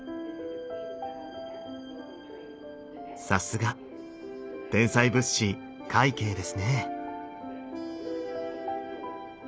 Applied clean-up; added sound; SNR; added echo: none; Subway, metro, underground; 18 dB; none.